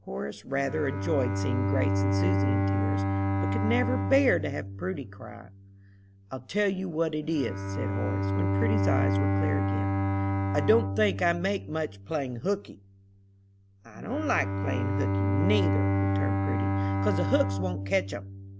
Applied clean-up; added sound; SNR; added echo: none; Bowed string instrument; -2 dB; none.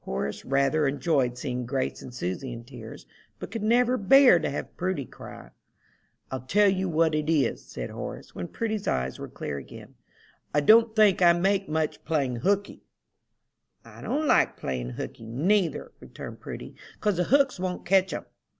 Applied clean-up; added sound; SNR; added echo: none; none; none; none.